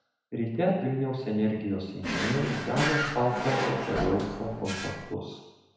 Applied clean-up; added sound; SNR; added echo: none; Drawer open or close; 2 dB; reverberation time 1.0 s.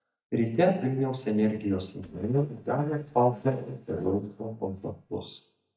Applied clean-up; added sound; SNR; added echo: neural mask model DeepFilterNet 3.